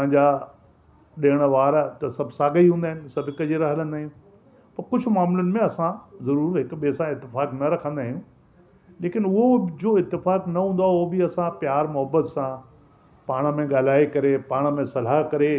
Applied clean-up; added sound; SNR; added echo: none; none; none; none.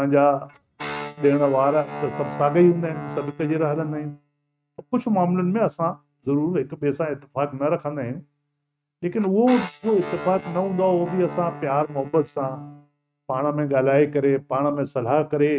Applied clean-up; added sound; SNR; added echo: neural mask model RNNoise.